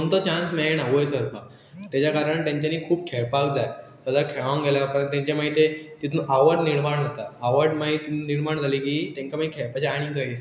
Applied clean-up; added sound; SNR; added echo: none; none; none; none.